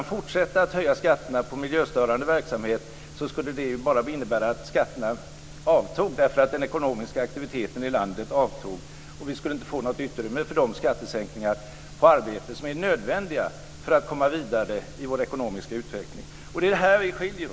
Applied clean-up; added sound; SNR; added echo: none; none; none; none.